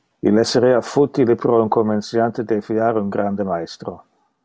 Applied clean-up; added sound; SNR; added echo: none; none; none; none.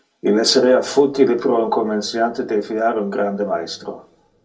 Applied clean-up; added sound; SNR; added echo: none; none; none; reverberation time 0.2 s.